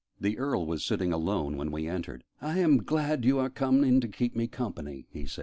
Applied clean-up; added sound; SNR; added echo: none; none; none; none.